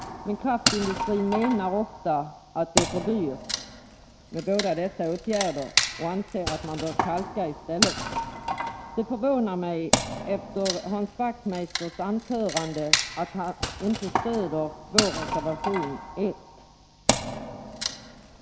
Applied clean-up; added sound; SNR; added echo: none; Wood; 2 dB; none.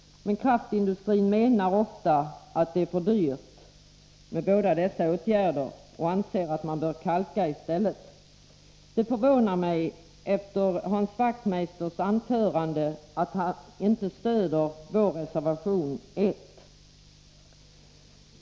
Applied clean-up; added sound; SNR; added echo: none; none; none; none.